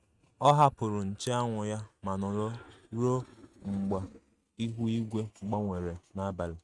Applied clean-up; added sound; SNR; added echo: neural mask model RNNoise.